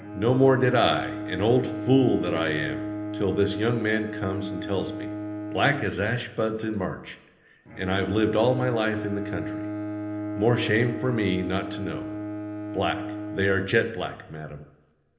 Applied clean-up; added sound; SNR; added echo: none; Bowed string instrument; 7 dB; reverberation time 0.8 s.